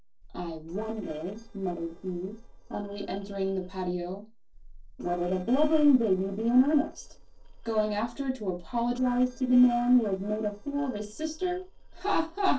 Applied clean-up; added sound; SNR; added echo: neural separator model SepFormer DNS4.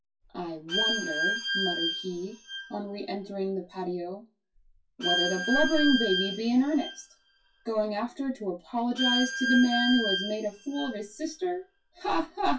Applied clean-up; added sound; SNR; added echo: classical method WPE with log-MMSE.